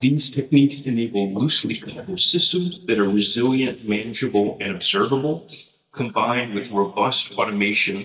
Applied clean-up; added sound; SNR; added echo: neural mask model DeepFilterNet 3.